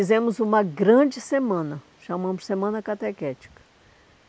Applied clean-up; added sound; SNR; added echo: none; none; none; none.